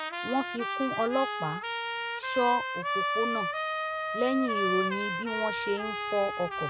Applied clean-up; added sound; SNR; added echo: none; Trumpet; 1 dB; none.